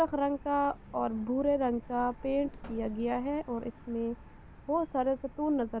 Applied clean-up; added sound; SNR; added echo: none; Truck; 17 dB; none.